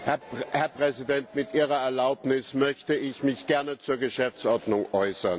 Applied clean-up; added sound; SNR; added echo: none; none; none; none.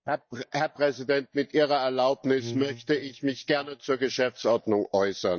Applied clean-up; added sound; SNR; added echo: neural mask model DeepFilterNet 3.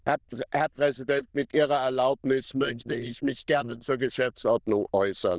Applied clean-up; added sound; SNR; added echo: neural diffusion model UNIVERSE++.